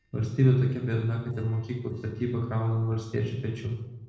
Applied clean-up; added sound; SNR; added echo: neural separator model SepFormer DNS4.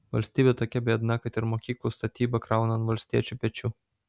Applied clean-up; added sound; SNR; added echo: none; none; none; none.